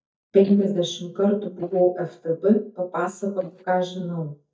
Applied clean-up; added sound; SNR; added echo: neural mask model DeepFilterNet 3.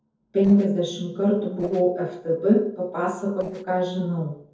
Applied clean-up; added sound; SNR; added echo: neural separator model SepFormer DNS4.